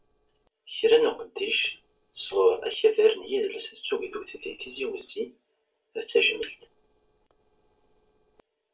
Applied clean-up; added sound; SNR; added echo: neural separator model SepFormer DNS4.